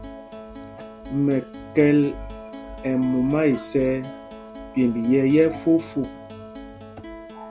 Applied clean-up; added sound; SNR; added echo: none; Wind instrument, woodwind instrument + Acoustic guitar; 15 dB; none.